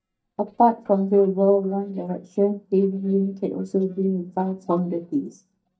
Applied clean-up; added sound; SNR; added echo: neural mask model DeepFilterNet 3.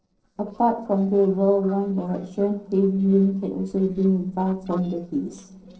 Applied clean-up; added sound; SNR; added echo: neural separator model SepFormer DNS4.